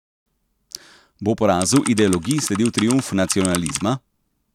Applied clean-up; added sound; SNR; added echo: none; Computer keyboard; 9 dB; none.